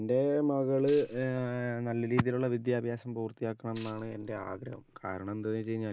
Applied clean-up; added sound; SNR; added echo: none; Tambourine; 7 dB; none.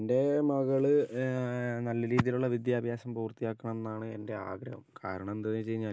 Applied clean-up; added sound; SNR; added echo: none; none; none; none.